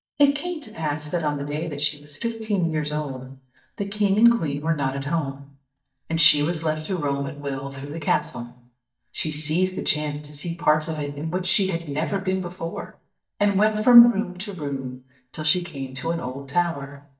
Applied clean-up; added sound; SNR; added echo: neural mask model DeepFilterNet 3.